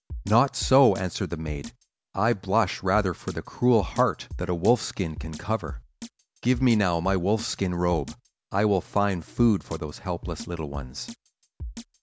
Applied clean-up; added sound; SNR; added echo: none; Drum kit; 14 dB; none.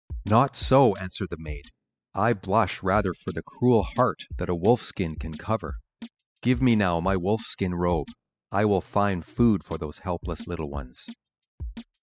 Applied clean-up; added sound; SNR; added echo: classical method spectral subtraction.